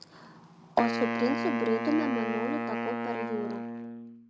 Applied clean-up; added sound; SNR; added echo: none; Wind instrument, woodwind instrument; 1 dB; none.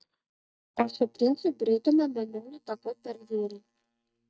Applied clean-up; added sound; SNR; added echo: neural mask model DeepFilterNet 3.